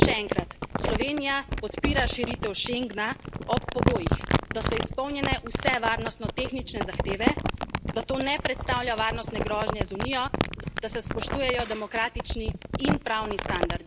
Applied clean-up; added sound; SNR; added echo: none; Crumpling, crinkling; -1 dB; none.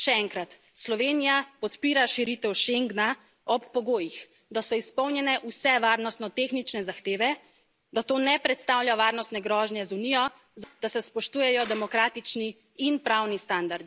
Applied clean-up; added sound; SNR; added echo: none; none; none; none.